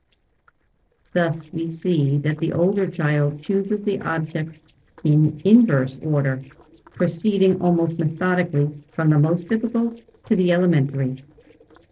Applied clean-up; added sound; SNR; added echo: neural separator model SepFormer DNS4.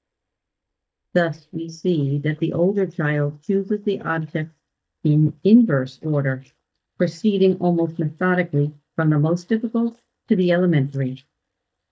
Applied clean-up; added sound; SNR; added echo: neural mask model DeepFilterNet 3.